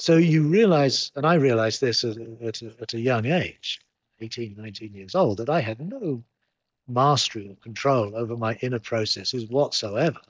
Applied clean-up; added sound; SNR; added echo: neural mask model DeepFilterNet 3.